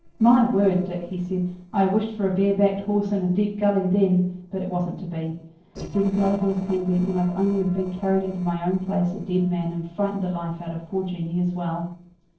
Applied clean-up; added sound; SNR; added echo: neural separator model SepFormer DNS4.